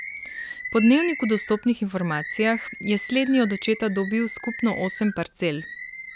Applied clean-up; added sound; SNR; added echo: none; Bird; 11 dB; none.